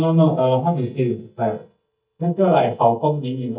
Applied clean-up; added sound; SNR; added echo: neural mask model DeepFilterNet 3.